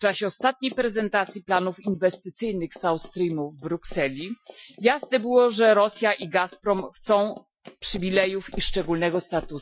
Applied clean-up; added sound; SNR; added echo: classical method Wiener filter.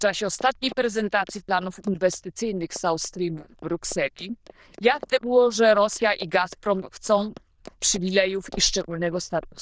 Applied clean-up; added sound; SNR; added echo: neural diffusion model UNIVERSE++.